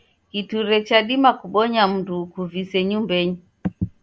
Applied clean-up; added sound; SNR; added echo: none; none; none; none.